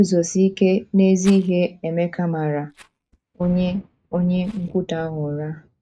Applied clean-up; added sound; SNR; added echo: neural mask model RNNoise.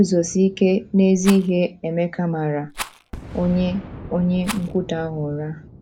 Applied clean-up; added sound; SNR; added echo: none; Boom + Rattle; 15 dB; none.